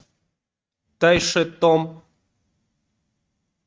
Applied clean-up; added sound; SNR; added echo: neural mask model RNNoise.